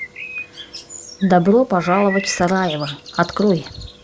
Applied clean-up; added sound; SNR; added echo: none; Bird; 14 dB; none.